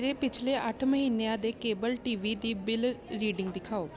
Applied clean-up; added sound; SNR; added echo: none; none; none; none.